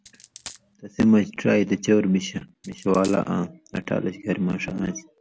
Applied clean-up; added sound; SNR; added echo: none; Coin (dropping); 19 dB; none.